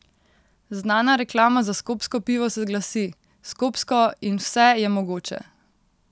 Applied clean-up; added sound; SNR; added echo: none; none; none; none.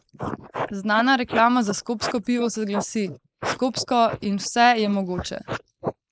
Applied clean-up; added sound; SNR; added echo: neural mask model Resemble Enhance denoiser.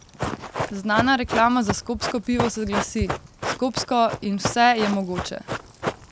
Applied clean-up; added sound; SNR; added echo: none; Run; 6 dB; none.